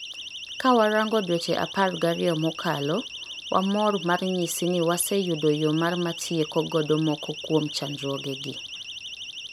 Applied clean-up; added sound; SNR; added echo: none; Siren; 12 dB; none.